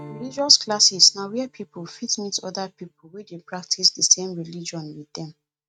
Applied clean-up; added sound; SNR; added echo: neural mask model RNNoise.